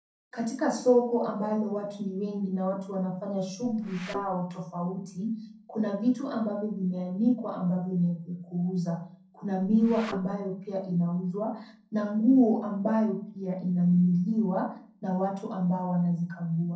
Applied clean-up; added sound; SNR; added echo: neural separator model SepFormer DNS4.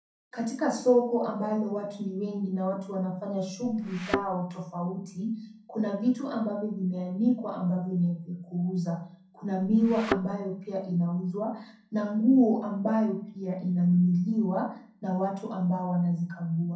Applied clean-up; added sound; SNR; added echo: none; Thump, thud; 6 dB; reverberation time 0.5 s.